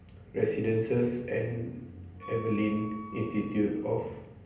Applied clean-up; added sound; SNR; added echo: none; Wind instrument, woodwind instrument; 16 dB; reverberation time 0.8 s.